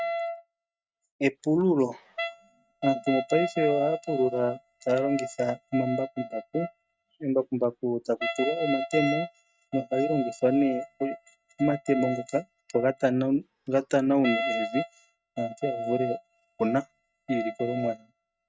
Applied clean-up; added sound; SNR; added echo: neural mask model RNNoise.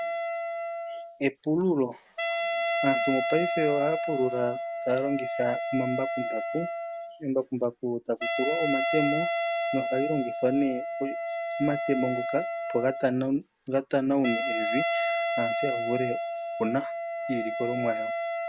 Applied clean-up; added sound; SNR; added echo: none; Wind instrument, woodwind instrument; 1 dB; none.